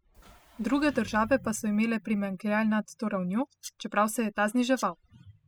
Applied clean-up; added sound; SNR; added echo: classical method spectral subtraction.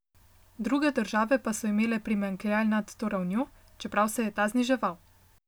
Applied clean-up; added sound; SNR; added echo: none; none; none; none.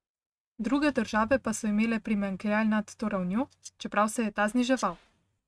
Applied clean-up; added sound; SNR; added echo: neural mask model RNNoise.